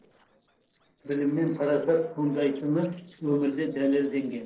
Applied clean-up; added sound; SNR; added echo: neural separator model SepFormer DNS4.